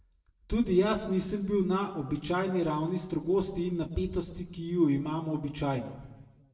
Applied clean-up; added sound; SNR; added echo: none; none; none; reverberation time 0.9 s.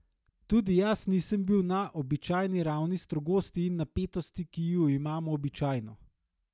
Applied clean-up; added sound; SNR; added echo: none; none; none; none.